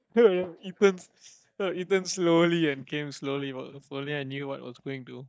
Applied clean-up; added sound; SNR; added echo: neural mask model DeepFilterNet 3.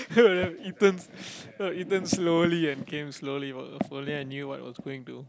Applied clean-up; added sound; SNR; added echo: none; none; none; none.